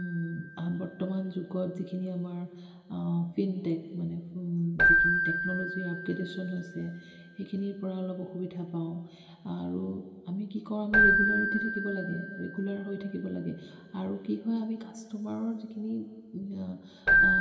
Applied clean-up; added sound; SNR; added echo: none; Keyboard (musical); -2 dB; reverberation time 2.0 s.